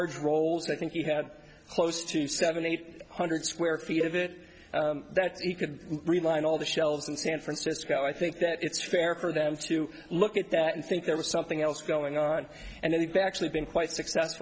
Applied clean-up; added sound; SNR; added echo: none; Cowbell; 10 dB; none.